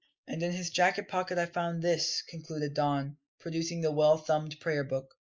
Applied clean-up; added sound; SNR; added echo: neural mask model Resemble Enhance denoiser.